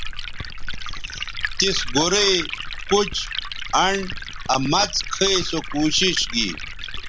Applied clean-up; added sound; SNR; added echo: none; Liquid; 5 dB; none.